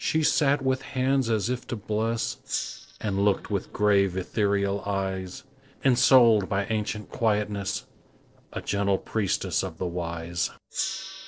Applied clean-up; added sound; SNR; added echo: neural separator model SepFormer DNS4.